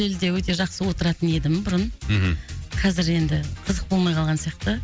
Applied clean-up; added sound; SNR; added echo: none; none; none; none.